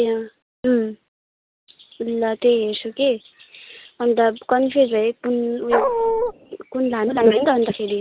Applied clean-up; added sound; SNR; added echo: none; Dog; -1 dB; none.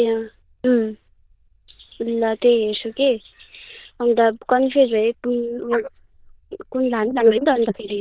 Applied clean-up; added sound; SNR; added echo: neural diffusion model UNIVERSE++.